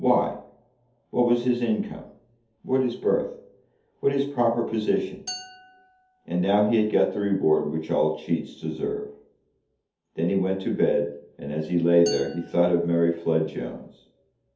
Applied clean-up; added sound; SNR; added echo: none; Glass; 19 dB; reverberation time 0.5 s.